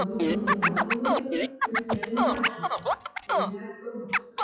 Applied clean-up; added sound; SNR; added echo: classical method WPE with log-MMSE.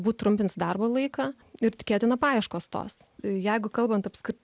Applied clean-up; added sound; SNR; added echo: none; none; none; none.